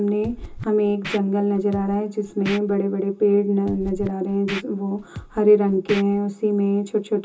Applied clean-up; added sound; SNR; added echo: none; Scratching (performance technique); 15 dB; reverberation time 0.2 s.